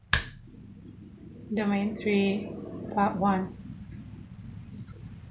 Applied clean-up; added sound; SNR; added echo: none; none; none; none.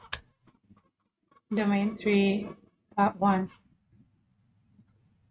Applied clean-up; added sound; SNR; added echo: neural mask model RNNoise.